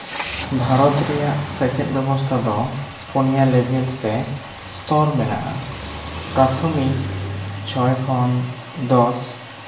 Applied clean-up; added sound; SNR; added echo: none; Car; 11 dB; reverberation time 0.7 s.